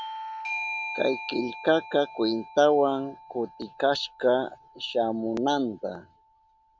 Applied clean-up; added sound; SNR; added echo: none; Bell / Doorbell; 12 dB; none.